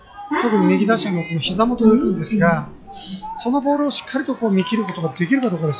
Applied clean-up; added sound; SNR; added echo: classical method log-MMSE.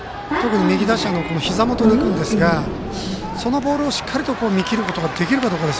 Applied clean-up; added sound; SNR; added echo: none; Explosion; 11 dB; none.